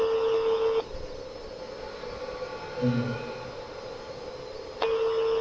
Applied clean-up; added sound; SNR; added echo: none; Telephone; -5 dB; reverberation time 1.0 s.